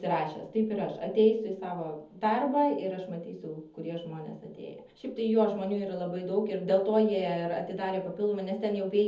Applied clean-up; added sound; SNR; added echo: none; none; none; reverberation time 0.7 s.